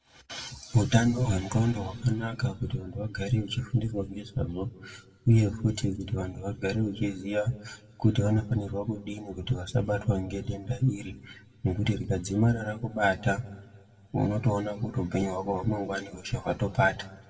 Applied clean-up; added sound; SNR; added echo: none; none; none; reverberation time 1.2 s.